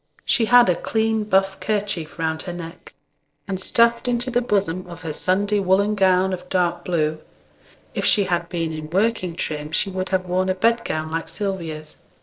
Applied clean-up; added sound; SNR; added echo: neural separator model SepFormer DNS4.